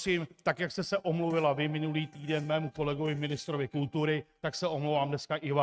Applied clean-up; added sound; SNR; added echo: neural mask model RNNoise.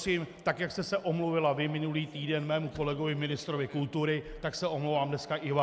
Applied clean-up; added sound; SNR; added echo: none; none; none; none.